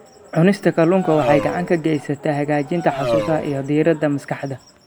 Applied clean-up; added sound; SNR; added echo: none; Race car, auto racing; 7 dB; none.